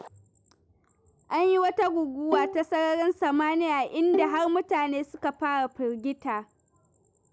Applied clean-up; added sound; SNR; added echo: none; Bowed string instrument; 6 dB; none.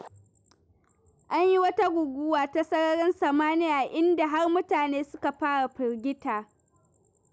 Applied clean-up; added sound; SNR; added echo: none; none; none; none.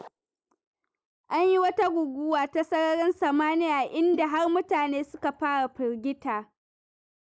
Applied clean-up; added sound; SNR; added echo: neural mask model Resemble Enhance denoiser.